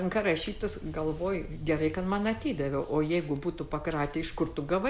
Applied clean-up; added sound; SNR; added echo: none; Ocean; 13 dB; none.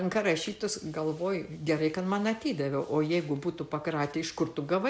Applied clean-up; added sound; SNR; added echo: none; none; none; none.